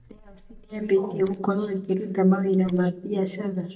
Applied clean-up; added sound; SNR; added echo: neural mask model DeepFilterNet 3.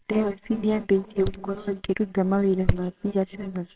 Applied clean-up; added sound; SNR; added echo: neural separator model SepFormer WHAMR!.